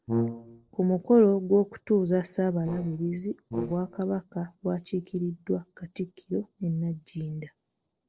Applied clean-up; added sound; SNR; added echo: neural separator model SepFormer DNS4.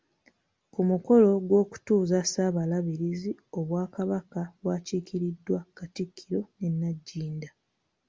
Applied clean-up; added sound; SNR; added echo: none; none; none; none.